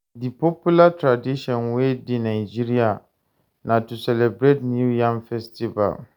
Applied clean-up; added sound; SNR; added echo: none; none; none; none.